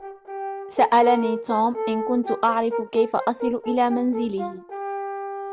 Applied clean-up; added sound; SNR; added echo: none; Brass instrument; 6 dB; none.